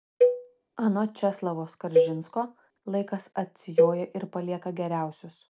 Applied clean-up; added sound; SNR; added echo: none; Cowbell; -2 dB; none.